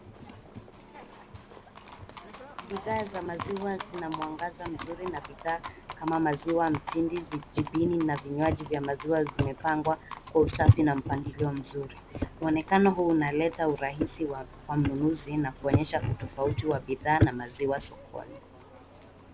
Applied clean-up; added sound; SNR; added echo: none; Livestock, farm animals, working animals; 16 dB; none.